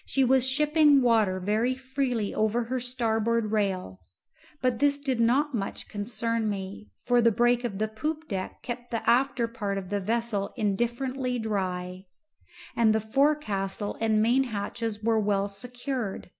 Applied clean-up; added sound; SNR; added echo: none; none; none; none.